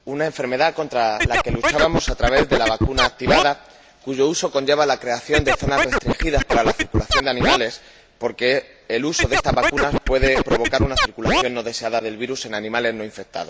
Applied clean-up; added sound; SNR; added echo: none; Scratching (performance technique); -2 dB; none.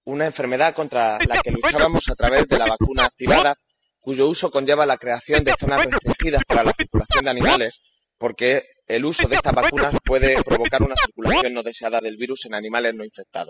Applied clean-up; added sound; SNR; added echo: classical method spectral subtraction.